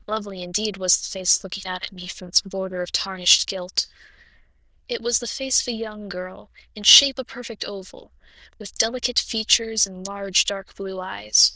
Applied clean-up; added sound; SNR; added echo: neural diffusion model UNIVERSE++.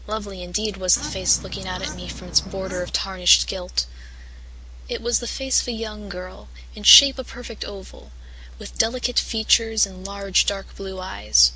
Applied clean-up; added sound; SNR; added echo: none; Bird / Fowl; 11 dB; none.